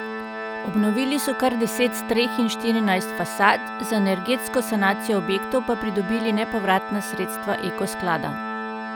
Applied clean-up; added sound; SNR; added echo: none; Organ; 7 dB; none.